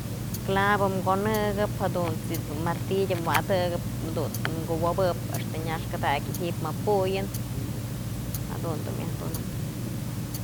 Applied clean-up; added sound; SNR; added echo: none; Tick-tock; 1 dB; none.